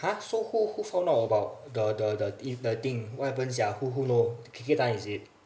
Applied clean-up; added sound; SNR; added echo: none; none; none; none.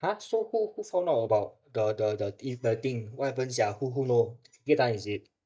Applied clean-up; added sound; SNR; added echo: neural mask model DeepFilterNet 3.